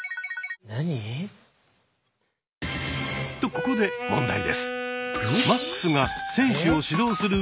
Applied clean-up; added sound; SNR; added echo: none; Wind instrument, woodwind instrument; 6 dB; none.